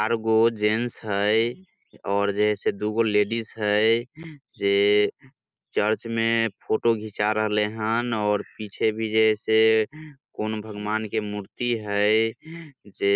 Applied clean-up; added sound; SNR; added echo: none; none; none; none.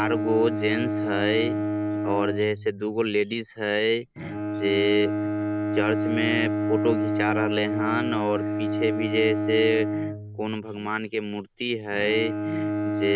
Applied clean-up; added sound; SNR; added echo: none; Bowed string instrument; 1 dB; none.